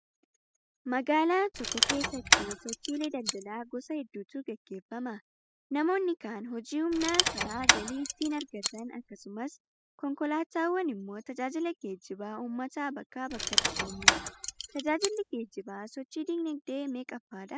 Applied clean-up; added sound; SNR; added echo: classical method spectral subtraction.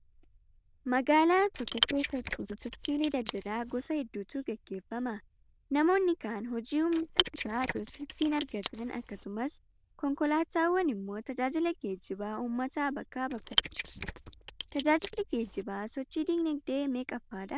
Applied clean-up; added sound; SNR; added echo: neural diffusion model UNIVERSE++.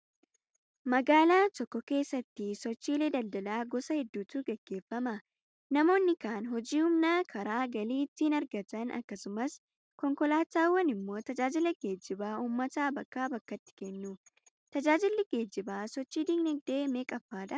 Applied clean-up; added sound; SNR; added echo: none; none; none; none.